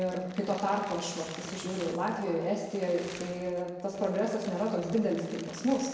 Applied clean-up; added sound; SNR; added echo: none; Crumpling, crinkling; 17 dB; reverberation time 1.3 s.